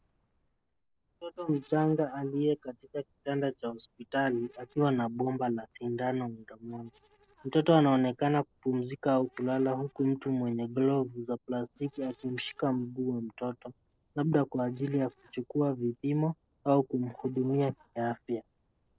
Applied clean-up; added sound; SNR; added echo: neural separator model SepFormer DNS4.